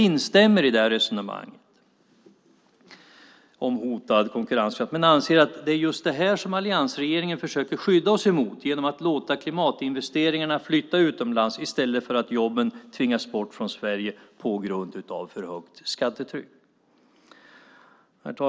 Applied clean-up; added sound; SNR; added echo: none; none; none; none.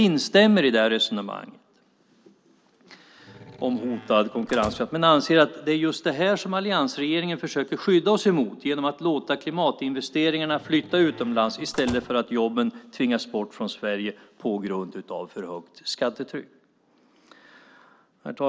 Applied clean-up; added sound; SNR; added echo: none; Slam; 17 dB; none.